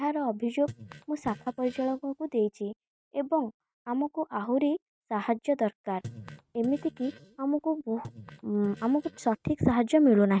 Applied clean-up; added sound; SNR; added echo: neural mask model RNNoise.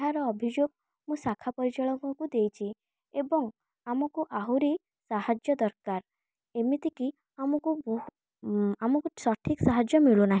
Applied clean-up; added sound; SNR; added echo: none; none; none; none.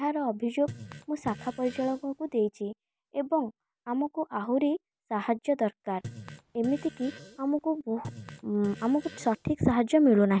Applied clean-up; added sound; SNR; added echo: none; Fart; 17 dB; none.